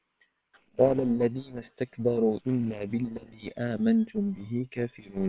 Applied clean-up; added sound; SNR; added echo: neural separator model SepFormer WHAM!.